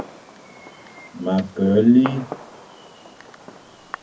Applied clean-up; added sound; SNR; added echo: none; Fireworks; 15 dB; reverberation time 0.3 s.